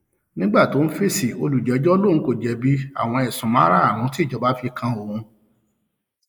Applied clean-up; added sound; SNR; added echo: neural mask model Resemble Enhance denoiser.